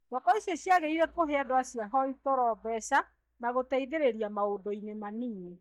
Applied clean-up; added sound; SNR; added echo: neural mask model DeepFilterNet 3.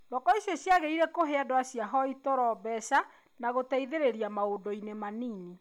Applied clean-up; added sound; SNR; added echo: none; none; none; none.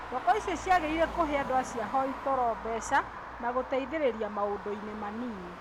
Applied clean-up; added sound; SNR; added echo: none; Traffic noise, roadway noise; 10 dB; none.